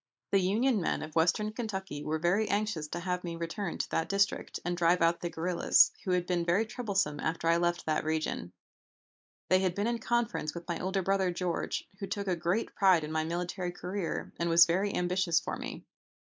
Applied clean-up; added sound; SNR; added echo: neural mask model Resemble Enhance denoiser.